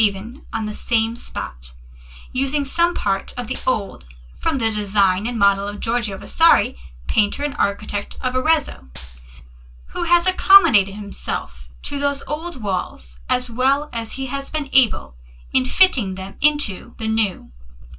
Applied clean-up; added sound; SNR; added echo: none; Gunshot, gunfire; 17 dB; reverberation time 0.1 s.